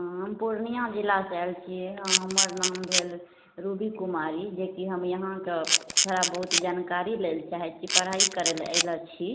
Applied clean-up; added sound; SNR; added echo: none; Camera; -4 dB; none.